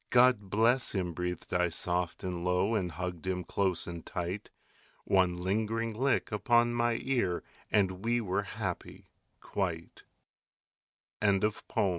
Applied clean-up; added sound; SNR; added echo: none; none; none; none.